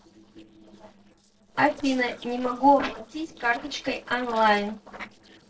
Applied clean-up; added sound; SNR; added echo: neural separator model SepFormer DNS4.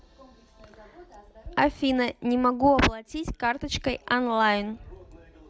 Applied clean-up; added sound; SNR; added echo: none; none; none; none.